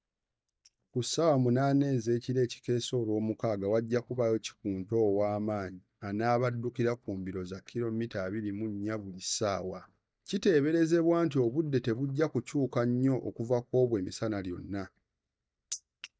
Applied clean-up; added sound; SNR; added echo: neural mask model DeepFilterNet 3.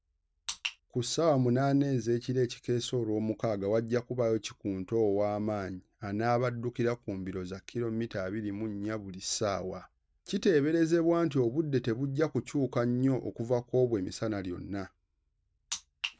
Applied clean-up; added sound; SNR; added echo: none; none; none; none.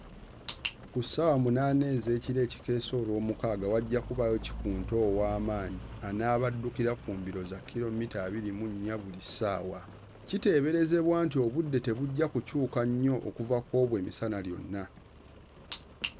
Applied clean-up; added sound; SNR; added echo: none; Rain; 15 dB; none.